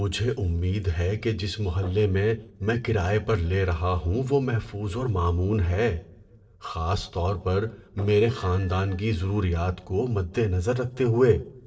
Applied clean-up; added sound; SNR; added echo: neural separator model SepFormer DNS4.